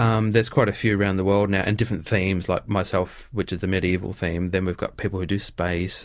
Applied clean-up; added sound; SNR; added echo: none; none; none; none.